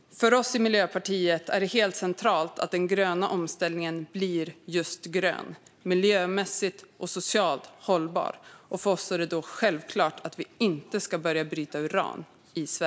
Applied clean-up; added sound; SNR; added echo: none; none; none; none.